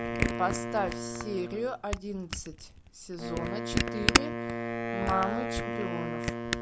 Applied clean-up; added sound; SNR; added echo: none; Wind instrument, woodwind instrument + Camera; -3 dB; none.